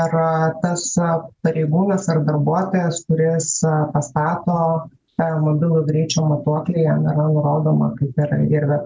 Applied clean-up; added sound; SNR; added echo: none; none; none; none.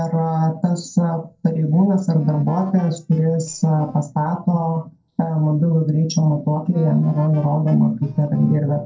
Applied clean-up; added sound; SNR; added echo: neural separator model SepFormer DNS4.